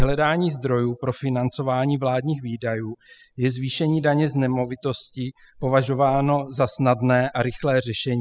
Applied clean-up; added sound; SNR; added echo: classical method spectral subtraction.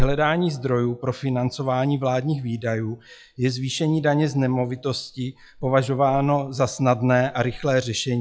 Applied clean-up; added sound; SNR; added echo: classical method log-MMSE.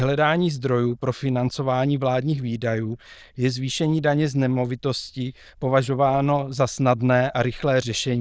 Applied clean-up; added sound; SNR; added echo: neural diffusion model UNIVERSE++.